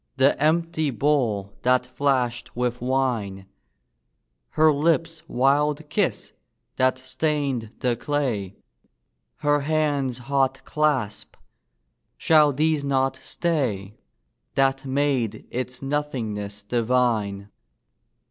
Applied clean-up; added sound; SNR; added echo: none; none; none; none.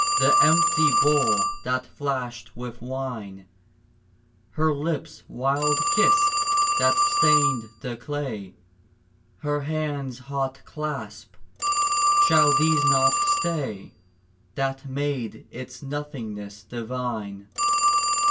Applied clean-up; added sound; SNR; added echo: none; Telephone; -2 dB; reverberation time 0.2 s.